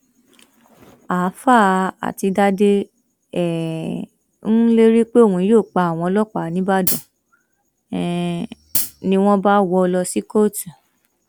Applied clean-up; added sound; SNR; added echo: none; Hi-hat; 3 dB; none.